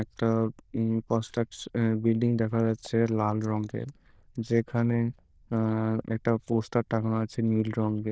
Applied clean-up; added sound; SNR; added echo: neural diffusion model UNIVERSE++.